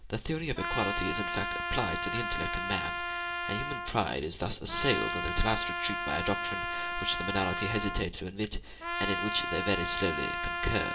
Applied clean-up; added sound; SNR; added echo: none; Trumpet; 2 dB; reverberation time 0.2 s.